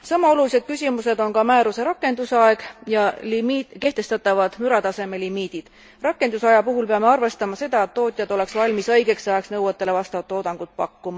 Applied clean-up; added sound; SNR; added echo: none; none; none; none.